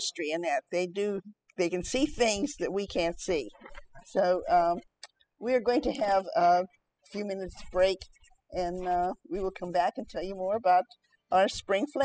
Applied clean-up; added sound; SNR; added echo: classical method spectral subtraction.